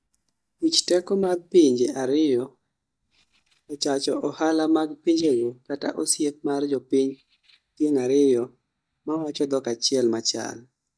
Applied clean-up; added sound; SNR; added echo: neural mask model DeepFilterNet 3.